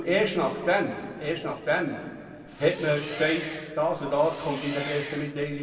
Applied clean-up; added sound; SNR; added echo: none; Engine; 11 dB; reverberation time 1.8 s.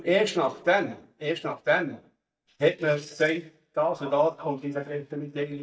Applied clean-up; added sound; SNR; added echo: neural mask model DeepFilterNet 3.